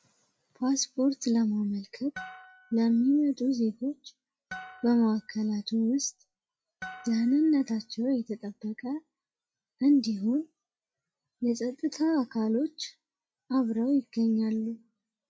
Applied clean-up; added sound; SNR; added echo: classical method log-MMSE.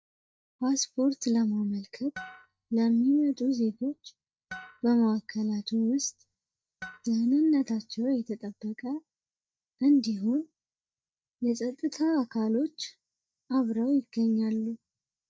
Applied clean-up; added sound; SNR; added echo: neural mask model DeepFilterNet 3.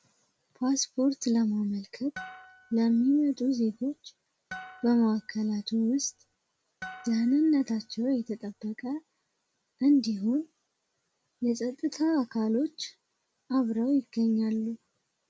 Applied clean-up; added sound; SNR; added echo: none; Harp; 19 dB; none.